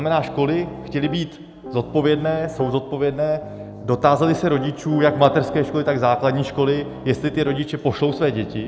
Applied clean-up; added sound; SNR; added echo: none; Piano; 14 dB; none.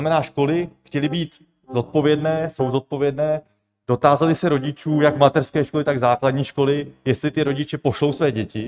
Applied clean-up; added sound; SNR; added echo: neural mask model RNNoise.